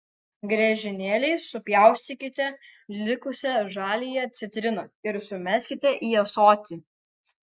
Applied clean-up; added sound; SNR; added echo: none; none; none; none.